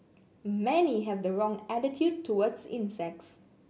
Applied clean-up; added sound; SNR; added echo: none; none; none; none.